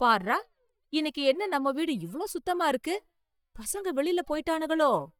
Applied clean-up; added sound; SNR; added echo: neural mask model DeepFilterNet 3.